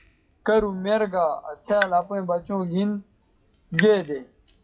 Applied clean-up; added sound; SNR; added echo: classical method WPE with log-MMSE.